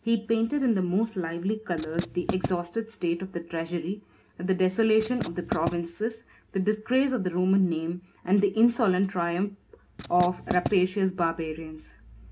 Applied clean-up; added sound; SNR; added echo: none; Writing; 7 dB; reverberation time 0.3 s.